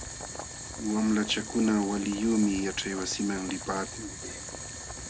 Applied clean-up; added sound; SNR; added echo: none; Boiling; 9 dB; none.